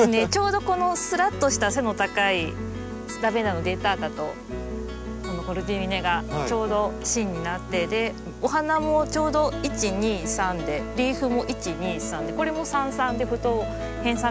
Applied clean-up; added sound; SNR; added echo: none; none; none; none.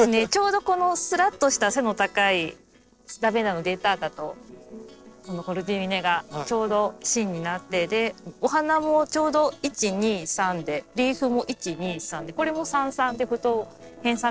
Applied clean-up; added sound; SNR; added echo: neural separator model SepFormer DNS4.